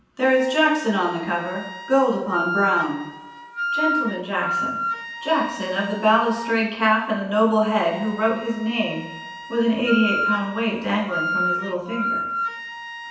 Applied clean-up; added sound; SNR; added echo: none; Wind instrument, woodwind instrument; 6 dB; reverberation time 0.9 s.